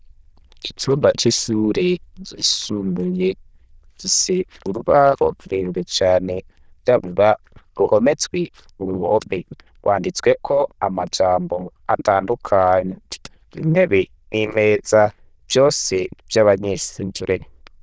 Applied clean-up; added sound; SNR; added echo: neural diffusion model UNIVERSE++.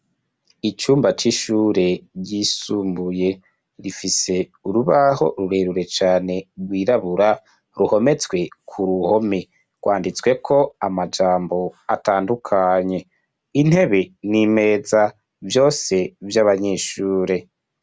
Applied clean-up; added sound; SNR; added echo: none; none; none; none.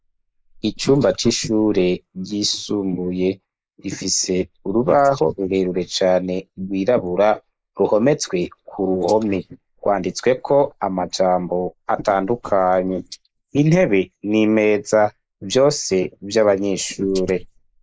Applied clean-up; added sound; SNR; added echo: neural mask model Resemble Enhance denoiser.